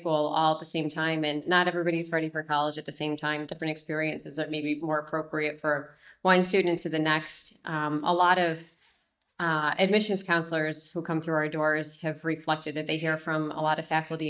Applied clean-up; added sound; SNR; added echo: neural mask model DeepFilterNet 3.